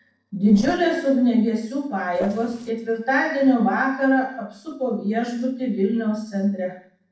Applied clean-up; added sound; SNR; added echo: neural separator model SepFormer DNS4.